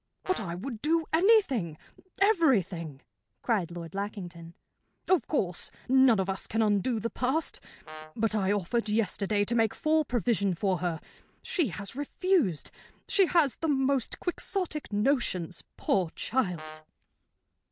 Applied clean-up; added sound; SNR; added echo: none; Brass instrument; 15 dB; none.